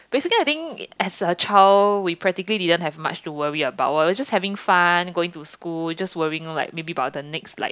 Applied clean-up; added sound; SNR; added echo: none; none; none; none.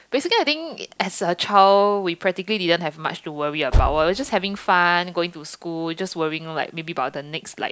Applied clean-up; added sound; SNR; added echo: none; Car; 3 dB; none.